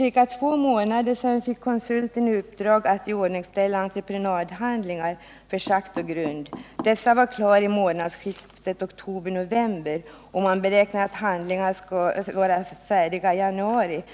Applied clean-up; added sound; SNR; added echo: none; none; none; none.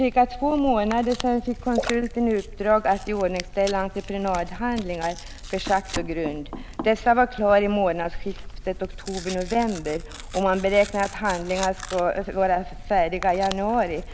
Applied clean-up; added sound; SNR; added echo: none; Tearing + Splash, splatter; 12 dB; none.